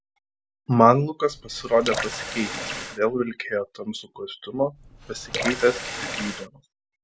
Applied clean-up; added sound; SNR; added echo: none; Water tap, faucet / Water; 7 dB; none.